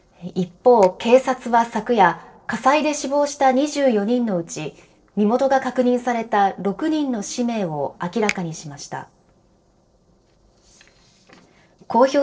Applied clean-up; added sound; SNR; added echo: neural separator model SepFormer DNS4.